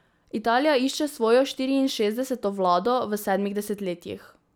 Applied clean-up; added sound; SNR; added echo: none; none; none; none.